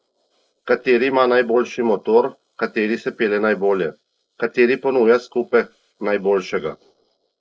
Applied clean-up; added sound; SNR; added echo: neural mask model Resemble Enhance denoiser.